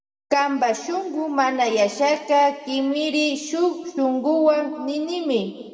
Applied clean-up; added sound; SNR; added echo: none; none; none; reverberation time 1.7 s.